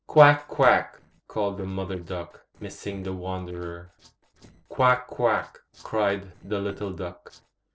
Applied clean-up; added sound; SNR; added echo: neural separator model SepFormer DNS4.